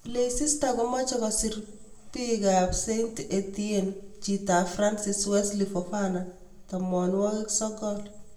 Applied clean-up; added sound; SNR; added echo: none; none; none; reverberation time 0.5 s.